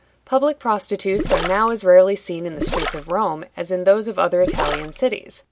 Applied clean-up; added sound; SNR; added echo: none; Gurgling; 8 dB; none.